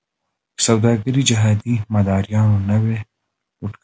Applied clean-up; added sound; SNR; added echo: none; none; none; none.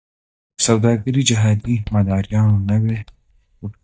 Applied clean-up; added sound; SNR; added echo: neural mask model DeepFilterNet 3.